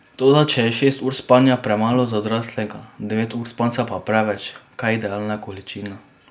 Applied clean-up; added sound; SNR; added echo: none; none; none; none.